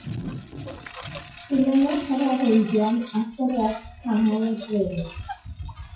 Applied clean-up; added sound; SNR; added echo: classical method WPE with log-MMSE.